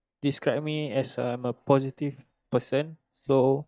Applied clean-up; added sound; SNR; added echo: neural mask model DeepFilterNet 3.